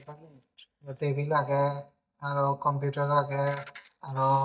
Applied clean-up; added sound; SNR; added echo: neural mask model DeepFilterNet 3.